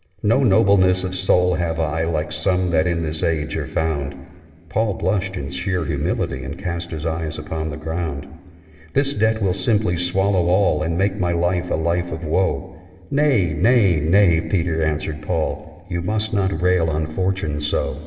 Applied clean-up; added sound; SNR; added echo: none; none; none; reverberation time 2.6 s.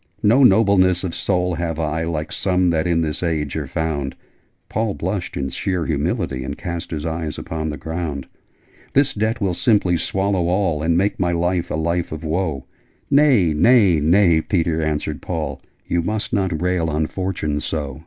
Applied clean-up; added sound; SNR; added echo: none; none; none; none.